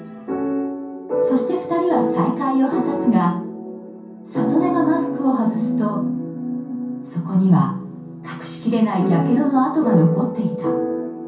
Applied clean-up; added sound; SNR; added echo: none; none; none; reverberation time 0.6 s.